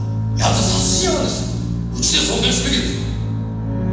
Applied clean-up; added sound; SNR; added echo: none; Bowed string instrument; 18 dB; reverberation time 1.1 s.